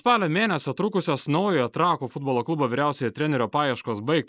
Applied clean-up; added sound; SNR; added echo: neural mask model Resemble Enhance denoiser.